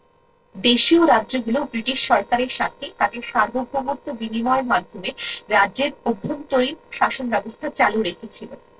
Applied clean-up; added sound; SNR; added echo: neural separator model SepFormer DNS4.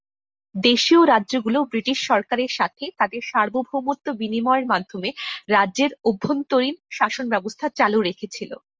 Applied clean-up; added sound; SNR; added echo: none; none; none; none.